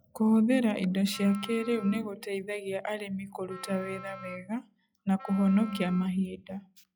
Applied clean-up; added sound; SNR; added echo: classical method log-MMSE.